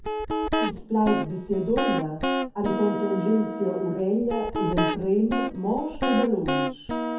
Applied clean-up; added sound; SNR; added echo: none; Guitar; 2 dB; reverberation time 0.5 s.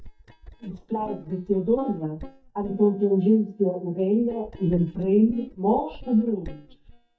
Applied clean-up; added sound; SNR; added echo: neural mask model DeepFilterNet 3.